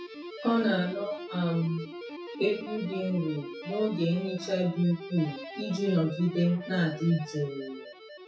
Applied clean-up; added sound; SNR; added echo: classical method WPE with log-MMSE.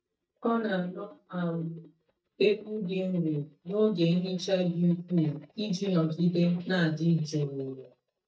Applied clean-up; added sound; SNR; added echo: neural mask model DeepFilterNet 3.